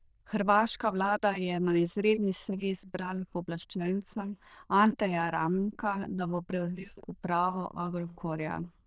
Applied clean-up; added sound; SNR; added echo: neural diffusion model UNIVERSE++.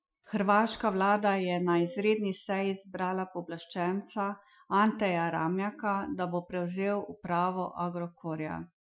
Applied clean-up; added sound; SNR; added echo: classical method Wiener filter.